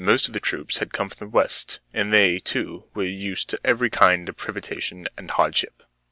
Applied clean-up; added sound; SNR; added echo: none; none; none; none.